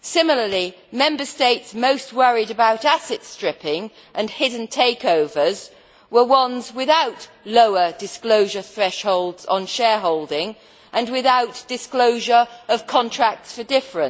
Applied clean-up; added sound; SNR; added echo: none; none; none; none.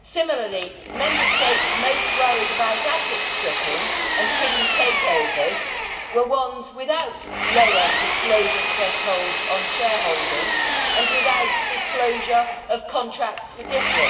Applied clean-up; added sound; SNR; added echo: none; Engine; -4 dB; reverberation time 2.3 s.